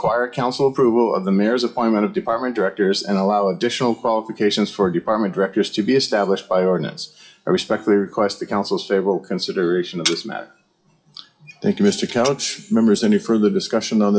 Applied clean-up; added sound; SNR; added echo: classical method WPE with log-MMSE.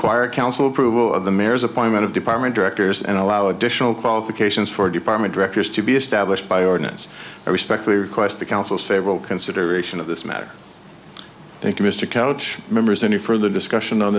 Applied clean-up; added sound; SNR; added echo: none; none; none; none.